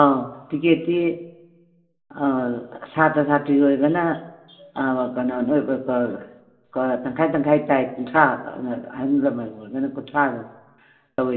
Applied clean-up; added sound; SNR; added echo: none; none; none; reverberation time 0.6 s.